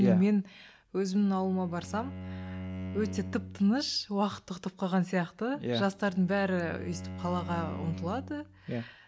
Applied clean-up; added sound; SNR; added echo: none; Bowed string instrument; 11 dB; none.